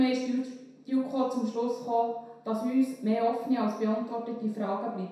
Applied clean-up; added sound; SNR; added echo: none; none; none; reverberation time 0.7 s.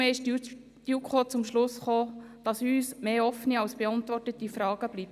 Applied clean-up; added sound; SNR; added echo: none; none; none; none.